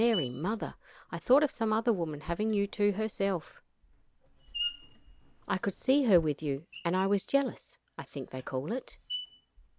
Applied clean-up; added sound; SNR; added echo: none; Screech; 15 dB; none.